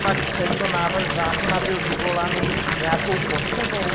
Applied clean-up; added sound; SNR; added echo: none; Fill (with liquid) / Bathtub (filling or washing) / Water tap, faucet; -3 dB; none.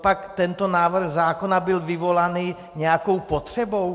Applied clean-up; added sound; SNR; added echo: none; none; none; none.